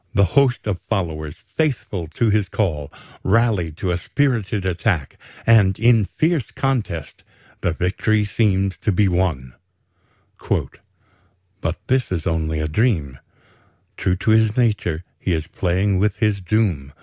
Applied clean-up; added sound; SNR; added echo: none; none; none; none.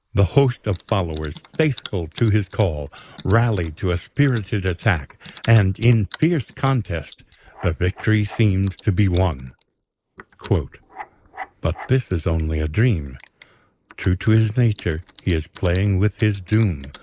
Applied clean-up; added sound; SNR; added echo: neural mask model Resemble Enhance denoiser.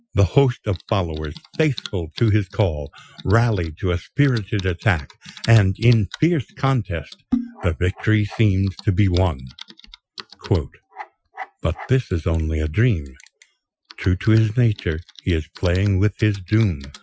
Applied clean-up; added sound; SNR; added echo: classical method Wiener filter.